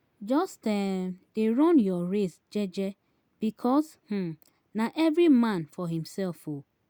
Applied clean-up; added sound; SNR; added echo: none; none; none; none.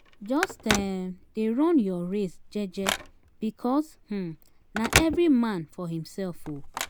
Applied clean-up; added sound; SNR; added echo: none; Telephone; 6 dB; none.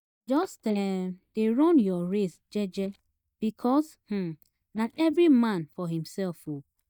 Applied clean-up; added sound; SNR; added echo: neural mask model DeepFilterNet 3.